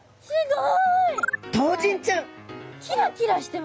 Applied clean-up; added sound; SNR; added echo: none; none; none; none.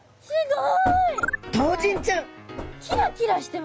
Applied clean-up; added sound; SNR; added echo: none; Knock / Wood; 11 dB; none.